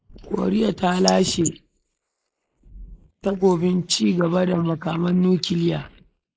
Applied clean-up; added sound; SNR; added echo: neural mask model Resemble Enhance denoiser.